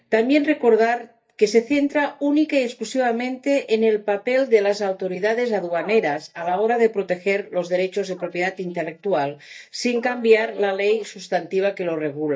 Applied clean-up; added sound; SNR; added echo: neural mask model DeepFilterNet 3.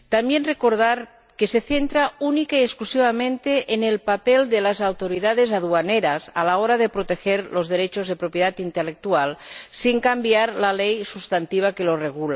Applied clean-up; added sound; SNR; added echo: none; none; none; none.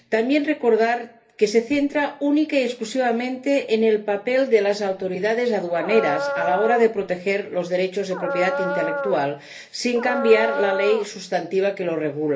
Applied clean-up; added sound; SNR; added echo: none; Dog; 5 dB; reverberation time 0.3 s.